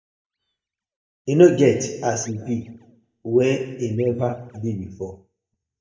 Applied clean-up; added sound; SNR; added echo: neural mask model DeepFilterNet 3.